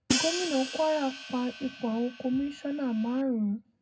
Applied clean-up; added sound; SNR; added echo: none; Hi-hat; 6 dB; reverberation time 0.3 s.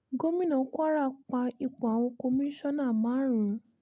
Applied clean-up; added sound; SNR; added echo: none; none; none; none.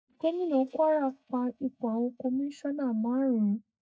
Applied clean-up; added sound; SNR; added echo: neural mask model DeepFilterNet 3.